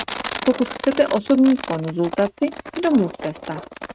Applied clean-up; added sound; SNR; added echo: neural mask model RNNoise.